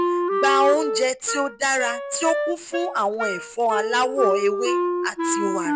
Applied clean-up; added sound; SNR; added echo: none; Wind instrument, woodwind instrument; 1 dB; none.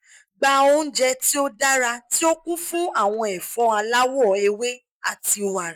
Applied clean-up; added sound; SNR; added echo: neural mask model Resemble Enhance denoiser.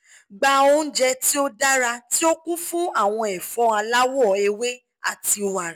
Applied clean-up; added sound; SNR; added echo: none; none; none; none.